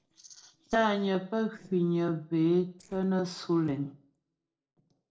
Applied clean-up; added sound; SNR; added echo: neural separator model SepFormer DNS4.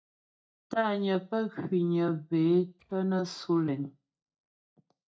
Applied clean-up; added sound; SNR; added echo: neural mask model DeepFilterNet 3.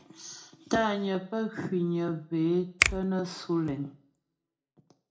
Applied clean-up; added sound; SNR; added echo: none; Finger snapping; 2 dB; reverberation time 0.3 s.